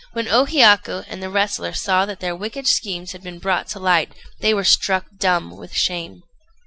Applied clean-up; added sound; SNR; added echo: none; none; none; none.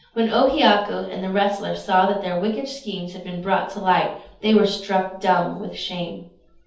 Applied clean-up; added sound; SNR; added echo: none; none; none; reverberation time 0.6 s.